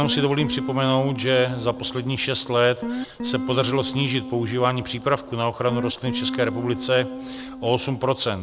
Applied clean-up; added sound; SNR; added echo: none; Guitar; 8 dB; none.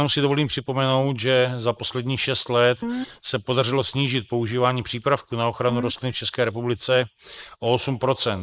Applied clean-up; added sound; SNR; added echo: neural mask model Resemble Enhance denoiser.